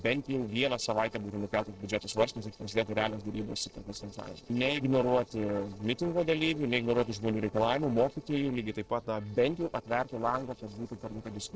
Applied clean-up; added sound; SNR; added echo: neural separator model SepFormer DNS4.